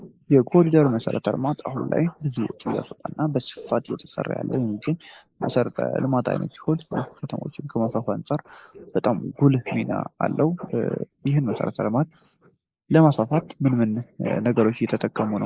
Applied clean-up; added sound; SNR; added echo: neural mask model Resemble Enhance denoiser.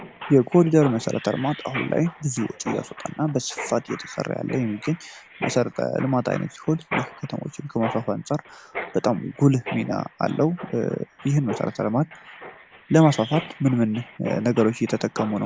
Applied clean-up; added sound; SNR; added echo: none; Mechanisms; 14 dB; none.